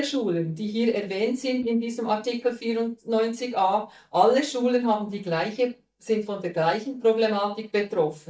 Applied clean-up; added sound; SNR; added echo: neural mask model DeepFilterNet 3.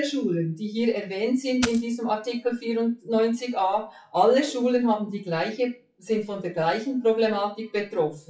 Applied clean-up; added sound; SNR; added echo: classical method WPE with log-MMSE.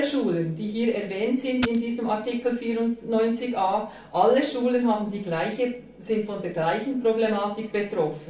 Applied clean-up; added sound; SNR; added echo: none; Coin (dropping); 7 dB; reverberation time 0.4 s.